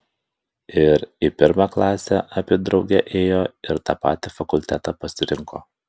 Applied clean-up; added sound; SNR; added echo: none; Drip; 14 dB; none.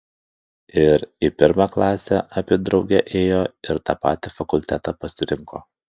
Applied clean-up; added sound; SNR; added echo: neural mask model DeepFilterNet 3.